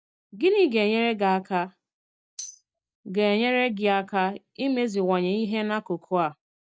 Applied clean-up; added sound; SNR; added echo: neural mask model DeepFilterNet 3.